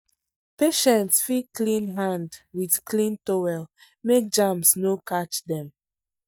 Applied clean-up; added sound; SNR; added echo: neural mask model DeepFilterNet 3.